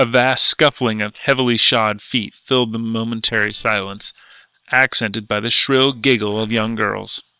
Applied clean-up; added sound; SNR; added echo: neural separator model SepFormer WHAM!.